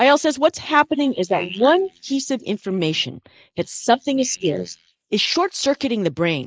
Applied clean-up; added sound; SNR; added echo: neural mask model Resemble Enhance denoiser.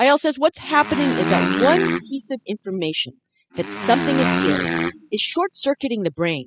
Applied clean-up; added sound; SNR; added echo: classical method spectral subtraction.